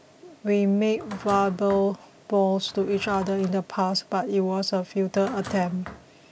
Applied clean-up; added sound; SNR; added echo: none; Drawer open or close; 19 dB; none.